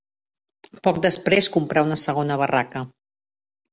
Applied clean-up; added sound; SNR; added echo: none; none; none; none.